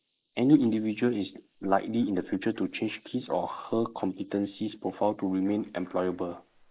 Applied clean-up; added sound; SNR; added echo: neural mask model Resemble Enhance denoiser.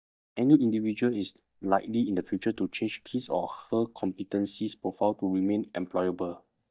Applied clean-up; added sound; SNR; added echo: neural mask model DeepFilterNet 3.